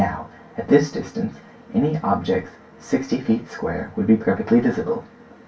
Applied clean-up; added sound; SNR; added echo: none; none; none; reverberation time 0.2 s.